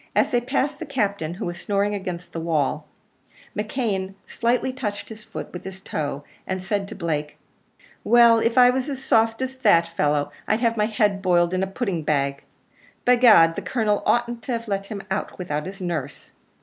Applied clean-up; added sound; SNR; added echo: none; none; none; none.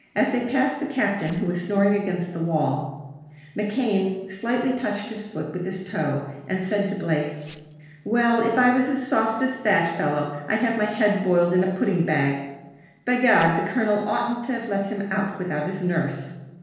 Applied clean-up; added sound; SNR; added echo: neural separator model SepFormer DNS4.